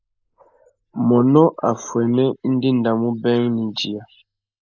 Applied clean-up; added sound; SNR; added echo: neural mask model Resemble Enhance denoiser.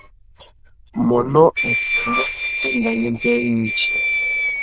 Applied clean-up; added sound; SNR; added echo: neural diffusion model UNIVERSE++.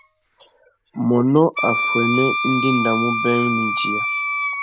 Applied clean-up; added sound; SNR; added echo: none; Wind instrument, woodwind instrument; 2 dB; none.